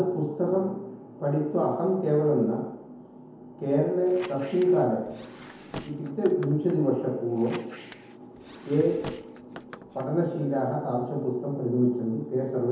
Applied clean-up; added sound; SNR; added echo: none; Squeak; 18 dB; reverberation time 1.0 s.